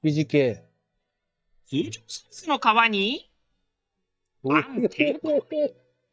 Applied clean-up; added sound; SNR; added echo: neural mask model DeepFilterNet 3.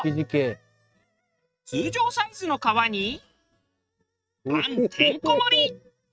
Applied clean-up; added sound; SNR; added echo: neural mask model RNNoise.